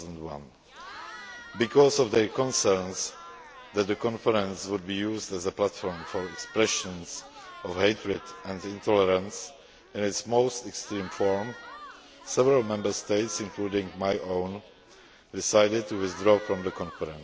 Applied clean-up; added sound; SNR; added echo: none; Crowd / Cheering; 19 dB; none.